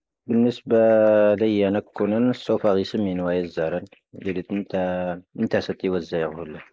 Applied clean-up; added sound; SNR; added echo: neural mask model Resemble Enhance denoiser.